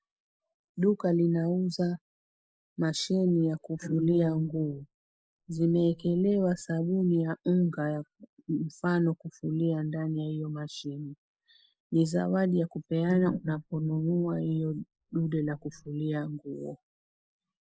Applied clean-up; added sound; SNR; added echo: neural mask model Resemble Enhance denoiser.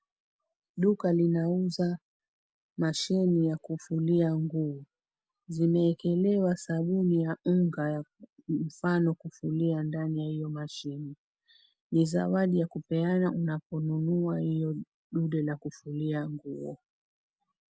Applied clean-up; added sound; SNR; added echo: none; none; none; none.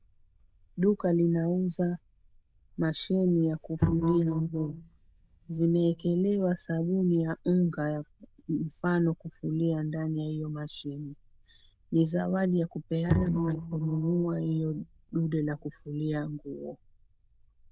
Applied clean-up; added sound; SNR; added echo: neural diffusion model UNIVERSE++.